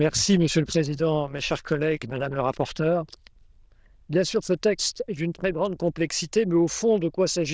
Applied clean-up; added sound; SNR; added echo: neural diffusion model UNIVERSE++.